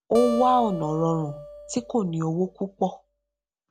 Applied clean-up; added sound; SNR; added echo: none; Acoustic guitar; 10 dB; none.